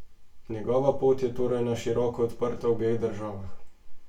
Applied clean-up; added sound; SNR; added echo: none; none; none; reverberation time 0.3 s.